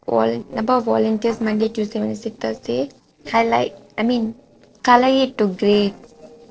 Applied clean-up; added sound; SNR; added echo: neural separator model SepFormer DNS4.